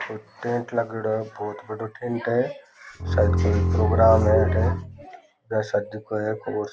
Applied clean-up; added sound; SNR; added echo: none; Bowed string instrument; -3 dB; none.